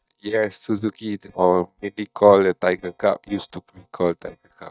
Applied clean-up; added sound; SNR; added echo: neural mask model DeepFilterNet 3.